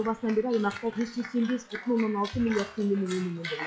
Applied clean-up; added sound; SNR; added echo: classical method log-MMSE.